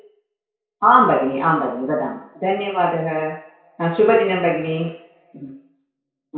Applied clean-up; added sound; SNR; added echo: none; none; none; reverberation time 0.6 s.